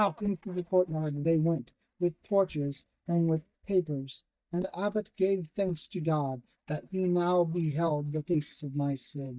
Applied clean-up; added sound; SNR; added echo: neural mask model DeepFilterNet 3.